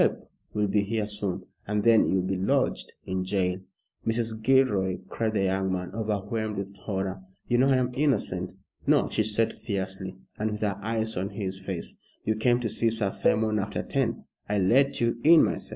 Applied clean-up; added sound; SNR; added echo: neural mask model Resemble Enhance denoiser.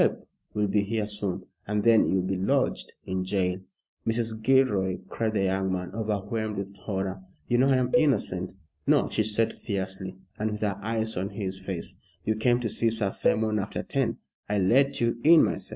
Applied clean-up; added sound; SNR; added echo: neural mask model RNNoise.